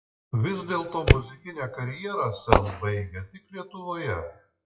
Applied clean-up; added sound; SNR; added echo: classical method WPE with log-MMSE.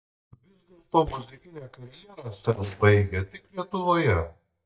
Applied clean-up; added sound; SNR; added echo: neural mask model DeepFilterNet 3.